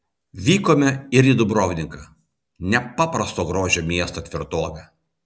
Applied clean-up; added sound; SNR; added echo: none; none; none; none.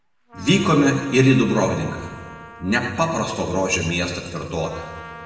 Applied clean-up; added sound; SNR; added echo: none; Trumpet; 20 dB; reverberation time 1.7 s.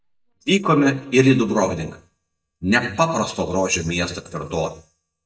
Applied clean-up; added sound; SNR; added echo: neural mask model DeepFilterNet 3.